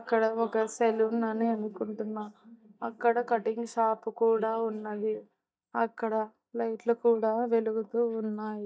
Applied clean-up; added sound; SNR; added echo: neural mask model DeepFilterNet 3.